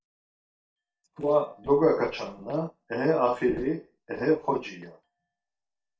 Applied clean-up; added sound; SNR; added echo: neural mask model DeepFilterNet 3.